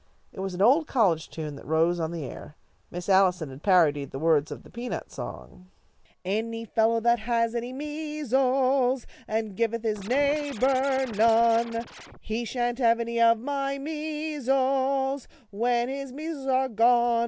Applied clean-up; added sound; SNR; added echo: none; Scratching (performance technique); 17 dB; none.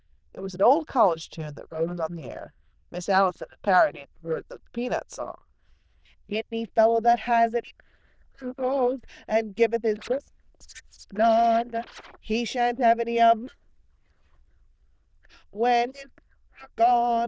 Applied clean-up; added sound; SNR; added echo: neural diffusion model UNIVERSE++.